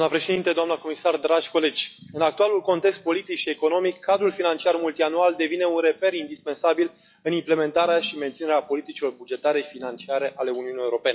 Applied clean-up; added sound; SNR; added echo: classical method log-MMSE.